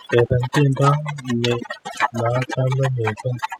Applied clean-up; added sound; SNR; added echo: classical method spectral subtraction.